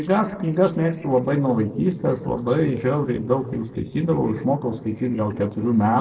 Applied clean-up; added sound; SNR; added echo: neural separator model SepFormer DNS4.